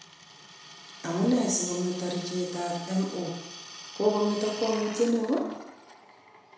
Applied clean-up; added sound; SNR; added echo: none; Drill; 14 dB; reverberation time 1.0 s.